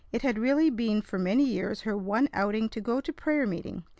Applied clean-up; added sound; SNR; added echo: none; none; none; none.